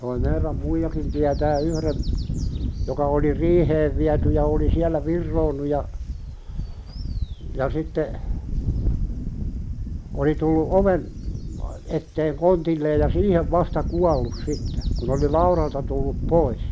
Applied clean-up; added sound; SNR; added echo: none; Wind / Bird; 2 dB; none.